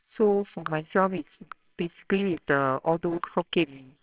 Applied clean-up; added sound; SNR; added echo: neural separator model SepFormer WHAMR!.